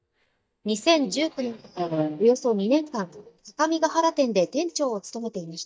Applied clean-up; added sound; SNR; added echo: neural mask model DeepFilterNet 3.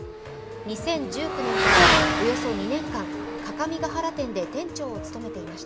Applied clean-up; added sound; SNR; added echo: none; Motorcycle / Accelerating, revving, vroom; -4 dB; reverberation time 2.1 s.